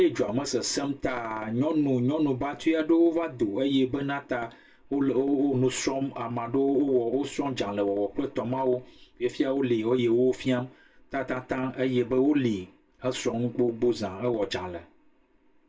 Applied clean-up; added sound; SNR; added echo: none; none; none; reverberation time 0.2 s.